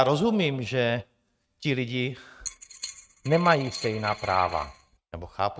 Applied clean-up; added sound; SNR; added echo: neural mask model RNNoise.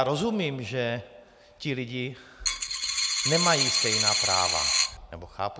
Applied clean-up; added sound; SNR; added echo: none; Coin (dropping); -5 dB; none.